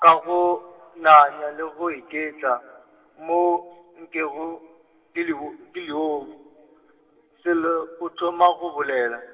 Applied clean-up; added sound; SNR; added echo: none; none; none; reverberation time 2.5 s.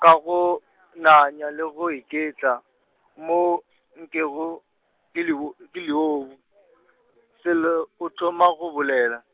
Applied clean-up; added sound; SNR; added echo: none; none; none; none.